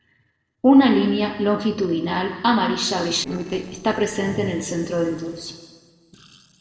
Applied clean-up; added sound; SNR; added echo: neural separator model SepFormer DNS4.